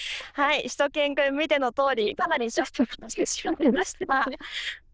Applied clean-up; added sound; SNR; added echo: neural diffusion model UNIVERSE++.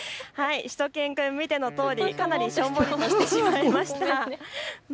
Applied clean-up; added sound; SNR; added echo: none; Wind instrument, woodwind instrument; 17 dB; none.